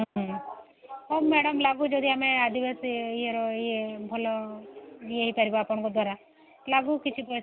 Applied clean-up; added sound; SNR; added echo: none; none; none; none.